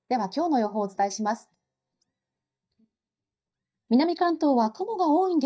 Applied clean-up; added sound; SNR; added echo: neural mask model DeepFilterNet 3.